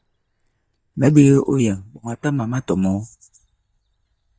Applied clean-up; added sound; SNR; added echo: neural mask model DeepFilterNet 3.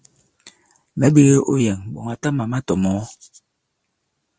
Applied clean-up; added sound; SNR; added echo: none; none; none; none.